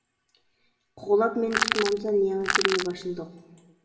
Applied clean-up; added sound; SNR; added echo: none; Crushing; 1 dB; reverberation time 1.1 s.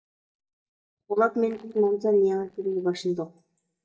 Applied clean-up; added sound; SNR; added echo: neural mask model DeepFilterNet 3.